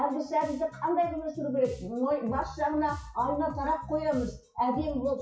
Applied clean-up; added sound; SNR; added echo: classical method WPE with log-MMSE.